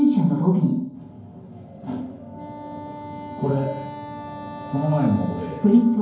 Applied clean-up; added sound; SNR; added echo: none; Wind instrument, woodwind instrument; 15 dB; reverberation time 0.9 s.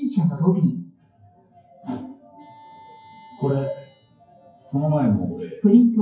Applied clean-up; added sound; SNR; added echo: classical method WPE with log-MMSE.